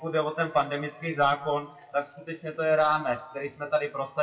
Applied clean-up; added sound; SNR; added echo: classical method WPE with log-MMSE.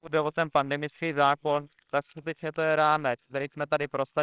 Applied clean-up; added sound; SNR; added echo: neural separator model SepFormer WHAMR!.